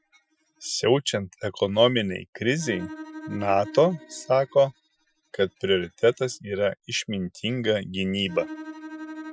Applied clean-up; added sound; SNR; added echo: classical method Wiener filter.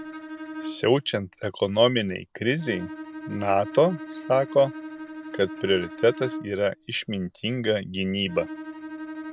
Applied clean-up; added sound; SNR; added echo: none; Bowed string instrument; 13 dB; none.